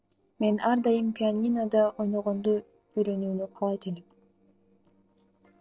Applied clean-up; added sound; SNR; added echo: neural separator model SepFormer DNS4.